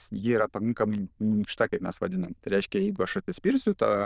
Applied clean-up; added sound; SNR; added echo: neural diffusion model UNIVERSE++.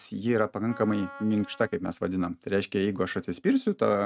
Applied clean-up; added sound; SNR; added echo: neural mask model RNNoise.